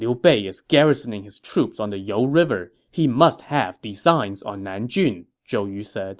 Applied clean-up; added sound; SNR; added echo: none; none; none; none.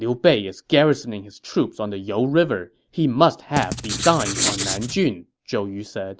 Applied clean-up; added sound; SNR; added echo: none; Writing; 4 dB; none.